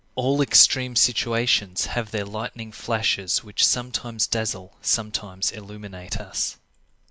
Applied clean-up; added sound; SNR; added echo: none; none; none; none.